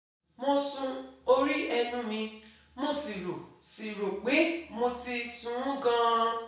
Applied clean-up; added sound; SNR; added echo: none; none; none; reverberation time 0.6 s.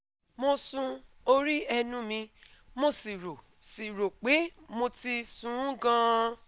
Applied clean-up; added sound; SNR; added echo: none; none; none; none.